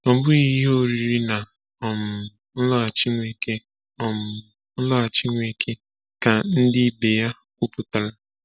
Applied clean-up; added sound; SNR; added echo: none; none; none; none.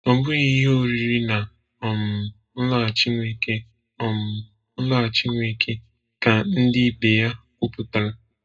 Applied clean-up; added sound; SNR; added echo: none; none; none; reverberation time 0.2 s.